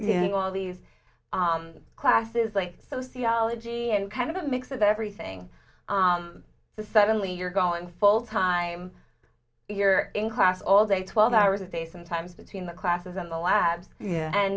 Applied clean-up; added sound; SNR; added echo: none; none; none; none.